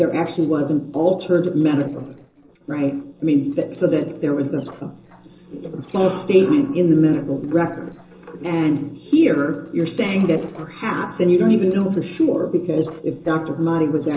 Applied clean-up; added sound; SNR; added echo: neural separator model SepFormer DNS4.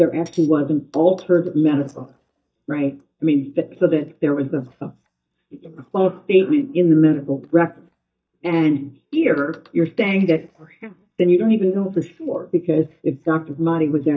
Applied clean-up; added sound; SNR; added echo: neural mask model DeepFilterNet 3.